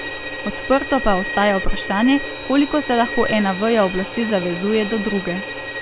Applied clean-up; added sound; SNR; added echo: none; Bowed string instrument; 7 dB; none.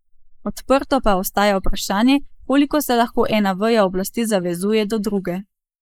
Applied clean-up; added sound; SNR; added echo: neural mask model Resemble Enhance denoiser.